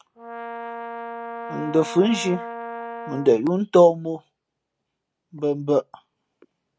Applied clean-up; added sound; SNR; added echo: none; Brass instrument; 10 dB; none.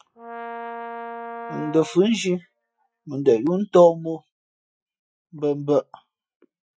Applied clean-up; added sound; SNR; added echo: classical method Wiener filter.